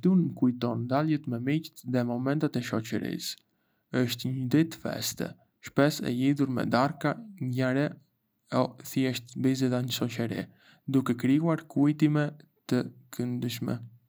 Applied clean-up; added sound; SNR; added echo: none; none; none; none.